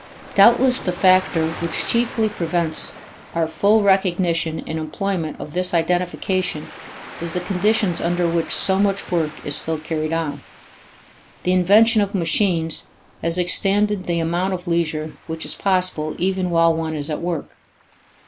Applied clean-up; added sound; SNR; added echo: none; Waves, surf; 18 dB; none.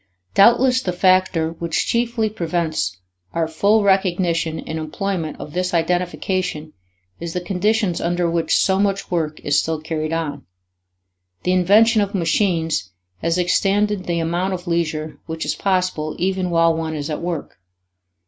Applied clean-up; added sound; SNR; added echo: none; none; none; none.